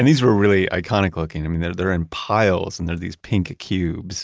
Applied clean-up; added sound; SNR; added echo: none; none; none; none.